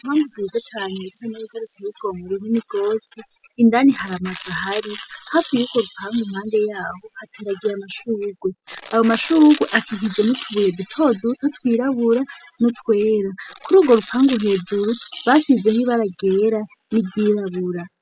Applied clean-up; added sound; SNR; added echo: classical method spectral subtraction.